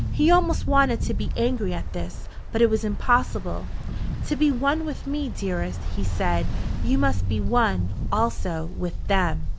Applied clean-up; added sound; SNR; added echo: none; Ocean; 1 dB; none.